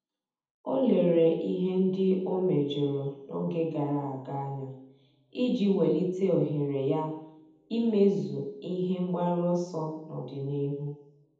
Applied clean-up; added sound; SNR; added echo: none; none; none; reverberation time 0.8 s.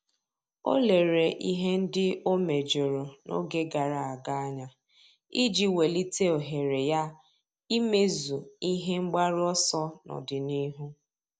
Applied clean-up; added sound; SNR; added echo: none; none; none; none.